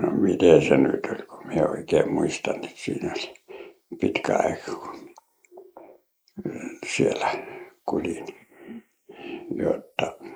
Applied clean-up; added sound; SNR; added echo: neural mask model Resemble Enhance denoiser.